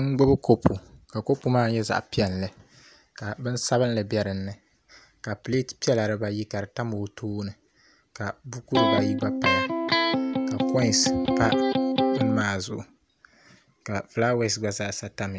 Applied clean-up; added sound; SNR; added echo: none; Electric guitar; -3 dB; none.